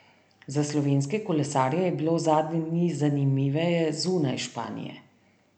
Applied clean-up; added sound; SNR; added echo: none; none; none; none.